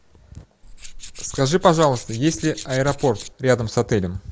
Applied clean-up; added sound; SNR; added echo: none; Tools; 14 dB; none.